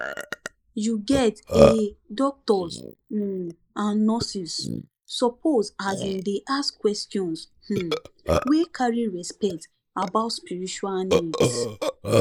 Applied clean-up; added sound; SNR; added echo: neural mask model Resemble Enhance denoiser.